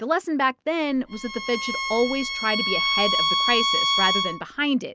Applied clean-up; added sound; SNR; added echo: none; Bowed string instrument; -1 dB; none.